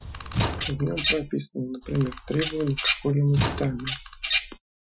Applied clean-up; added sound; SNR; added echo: classical method Wiener filter.